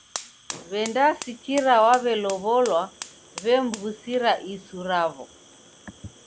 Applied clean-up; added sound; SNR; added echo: none; Fire; 17 dB; none.